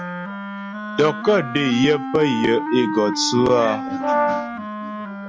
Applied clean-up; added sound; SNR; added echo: none; Wind instrument, woodwind instrument + Brass instrument; 5 dB; none.